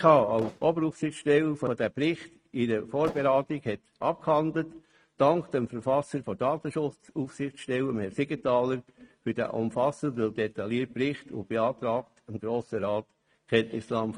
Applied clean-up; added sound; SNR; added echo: neural mask model RNNoise.